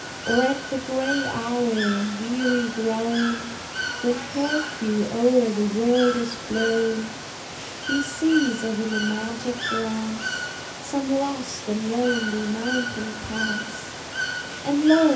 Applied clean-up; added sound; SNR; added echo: none; Water / Bird; 7 dB; reverberation time 0.3 s.